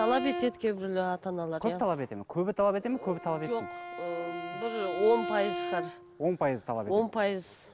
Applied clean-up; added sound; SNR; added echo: none; Bowed string instrument; 9 dB; none.